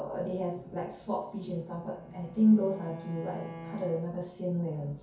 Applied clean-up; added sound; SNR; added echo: none; Bowed string instrument; 16 dB; reverberation time 0.6 s.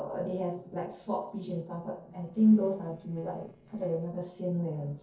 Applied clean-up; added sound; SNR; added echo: neural separator model SepFormer DNS4.